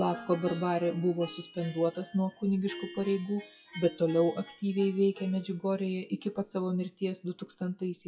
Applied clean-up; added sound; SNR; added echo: classical method WPE with log-MMSE.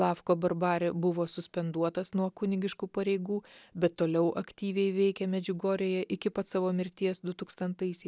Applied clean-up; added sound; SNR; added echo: none; none; none; none.